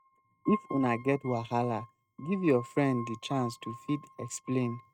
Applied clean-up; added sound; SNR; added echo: neural mask model RNNoise.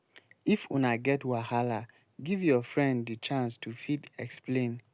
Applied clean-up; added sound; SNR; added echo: none; none; none; none.